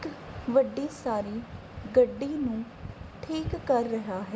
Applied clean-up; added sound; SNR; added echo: none; none; none; none.